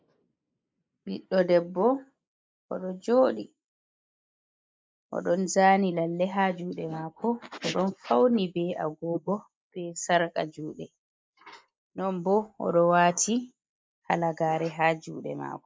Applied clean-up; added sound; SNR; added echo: neural mask model Resemble Enhance denoiser.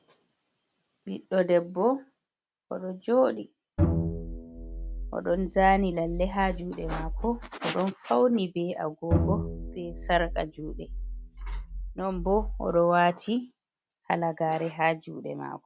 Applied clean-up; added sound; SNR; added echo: none; Bowed string instrument; 3 dB; none.